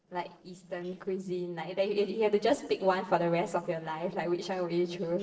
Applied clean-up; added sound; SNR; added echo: neural separator model SepFormer DNS4.